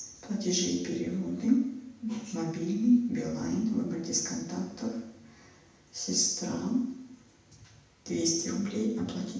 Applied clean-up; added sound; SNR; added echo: none; none; none; reverberation time 0.8 s.